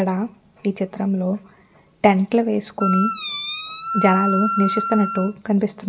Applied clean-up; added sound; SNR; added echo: none; Wind instrument, woodwind instrument; 4 dB; reverberation time 0.2 s.